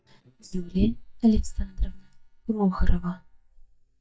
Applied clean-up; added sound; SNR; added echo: neural mask model DeepFilterNet 3.